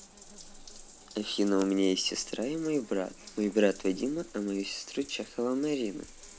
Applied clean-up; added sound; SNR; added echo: none; Insect + Bathtub (filling or washing); 19 dB; none.